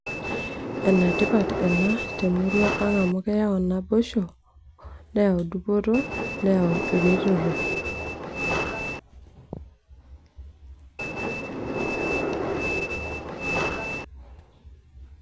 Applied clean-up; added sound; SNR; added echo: none; Train; 1 dB; none.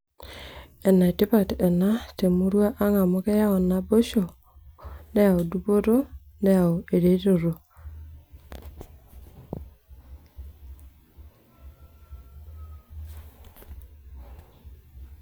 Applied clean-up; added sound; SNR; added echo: none; none; none; none.